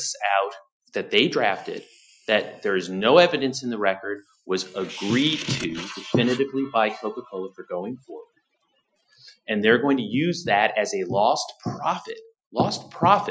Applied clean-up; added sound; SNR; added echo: classical method Wiener filter.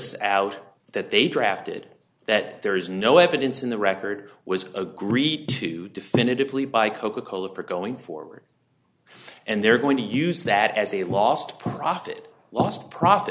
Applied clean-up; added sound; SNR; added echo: none; none; none; none.